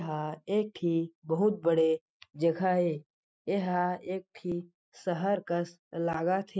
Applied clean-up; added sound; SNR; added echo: none; none; none; none.